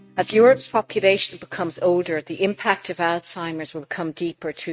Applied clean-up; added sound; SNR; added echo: neural mask model RNNoise.